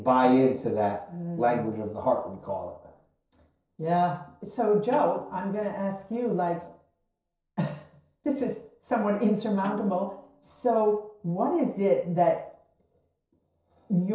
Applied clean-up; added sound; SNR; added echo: neural separator model SepFormer DNS4.